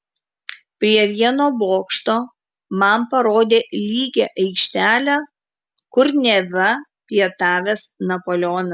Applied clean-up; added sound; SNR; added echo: none; none; none; none.